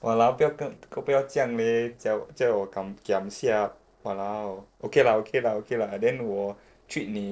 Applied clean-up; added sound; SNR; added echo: neural separator model SepFormer DNS4.